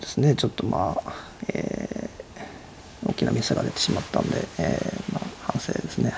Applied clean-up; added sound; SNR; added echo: none; none; none; none.